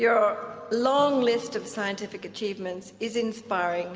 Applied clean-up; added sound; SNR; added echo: none; none; none; none.